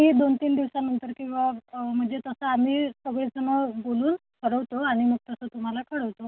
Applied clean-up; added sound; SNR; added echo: none; none; none; none.